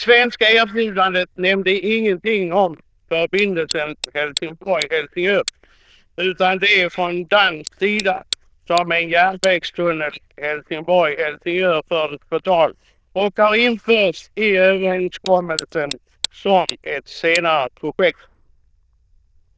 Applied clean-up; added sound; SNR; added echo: neural diffusion model UNIVERSE++.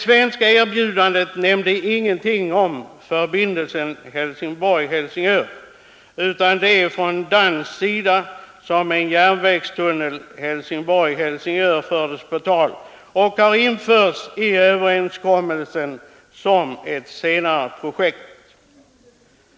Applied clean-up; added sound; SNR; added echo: none; none; none; none.